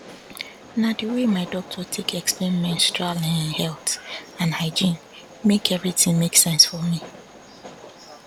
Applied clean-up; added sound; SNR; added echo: none; Train; 19 dB; none.